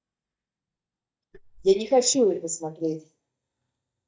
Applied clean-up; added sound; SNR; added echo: neural mask model DeepFilterNet 3.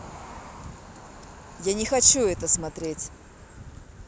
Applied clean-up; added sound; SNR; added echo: none; none; none; none.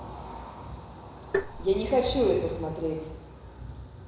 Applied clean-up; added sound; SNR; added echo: none; Tap; 5 dB; reverberation time 1.0 s.